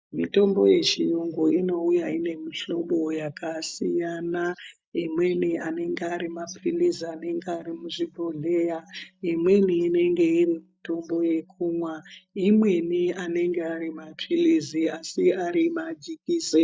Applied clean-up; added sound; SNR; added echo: neural mask model DeepFilterNet 3.